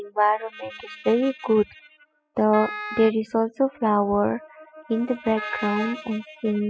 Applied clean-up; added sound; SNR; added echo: classical method spectral subtraction.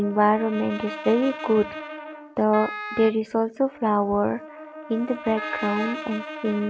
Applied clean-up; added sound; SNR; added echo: none; Brass instrument + Wind instrument, woodwind instrument; 11 dB; none.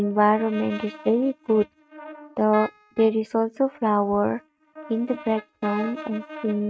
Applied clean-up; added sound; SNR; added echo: neural mask model RNNoise.